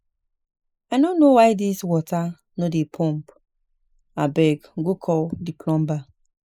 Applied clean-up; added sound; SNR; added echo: neural mask model Resemble Enhance denoiser.